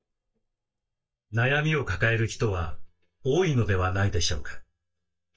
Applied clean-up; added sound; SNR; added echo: neural mask model DeepFilterNet 3.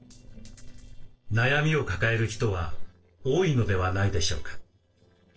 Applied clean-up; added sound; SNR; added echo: neural separator model SepFormer DNS4.